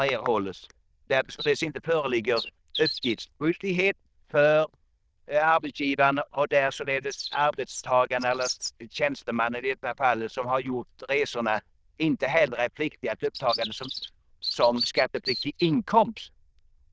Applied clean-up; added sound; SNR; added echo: neural diffusion model UNIVERSE++.